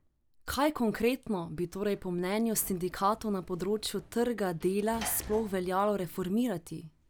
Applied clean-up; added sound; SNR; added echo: none; Sliding door / Slam; 20 dB; none.